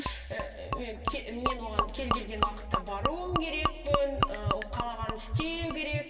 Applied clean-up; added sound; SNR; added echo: none; Gurgling / Liquid; -2 dB; reverberation time 2.2 s.